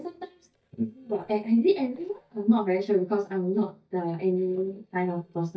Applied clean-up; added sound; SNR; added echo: neural mask model DeepFilterNet 3.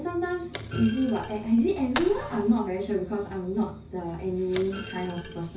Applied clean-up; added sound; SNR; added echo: none; Thump, thud; 14 dB; reverberation time 0.4 s.